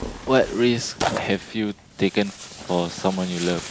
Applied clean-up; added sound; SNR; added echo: none; Tearing; 10 dB; none.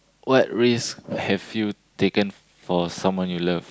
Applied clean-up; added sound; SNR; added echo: none; none; none; none.